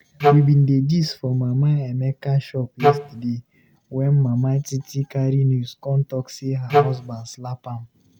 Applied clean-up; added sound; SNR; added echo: none; Wind instrument, woodwind instrument; -2 dB; none.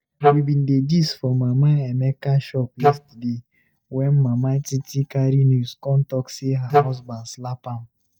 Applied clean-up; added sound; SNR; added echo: neural mask model DeepFilterNet 3.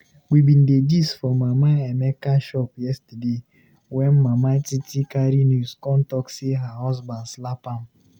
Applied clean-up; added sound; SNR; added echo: none; none; none; none.